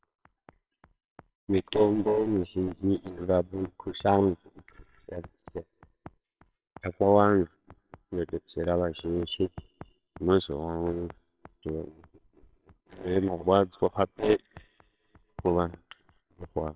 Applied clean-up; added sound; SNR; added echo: neural separator model SepFormer WHAMR!.